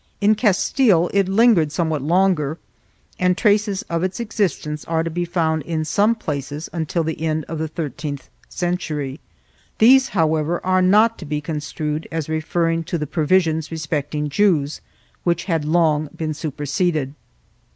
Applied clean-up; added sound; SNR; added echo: none; none; none; none.